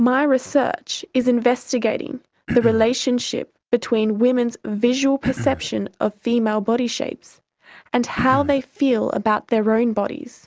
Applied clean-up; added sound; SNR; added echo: none; Cough; 6 dB; none.